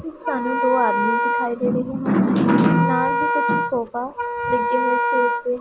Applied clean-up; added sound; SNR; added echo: none; Wind instrument, woodwind instrument; 1 dB; none.